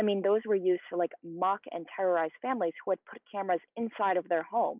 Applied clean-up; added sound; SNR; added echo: none; none; none; none.